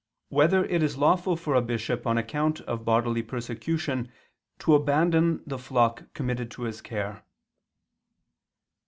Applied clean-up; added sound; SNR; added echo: none; none; none; none.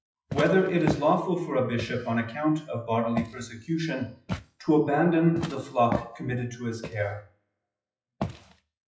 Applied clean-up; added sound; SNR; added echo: classical method WPE with log-MMSE.